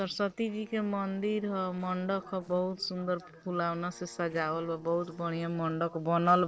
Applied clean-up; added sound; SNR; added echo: neural separator model SepFormer DNS4.